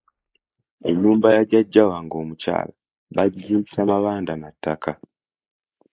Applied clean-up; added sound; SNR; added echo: neural mask model Resemble Enhance denoiser.